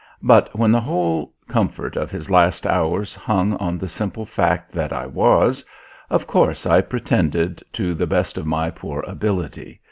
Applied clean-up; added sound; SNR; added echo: none; none; none; none.